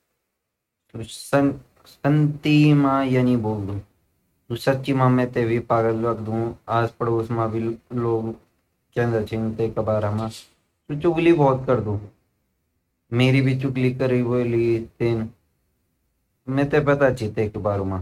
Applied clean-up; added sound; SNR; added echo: neural mask model RNNoise.